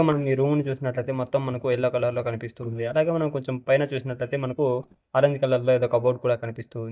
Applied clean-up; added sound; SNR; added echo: neural mask model DeepFilterNet 3.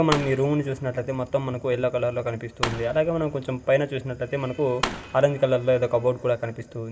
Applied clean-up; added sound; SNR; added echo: none; Fireworks; 11 dB; reverberation time 0.9 s.